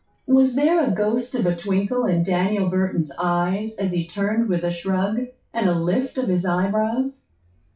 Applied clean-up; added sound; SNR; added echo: classical method WPE with log-MMSE.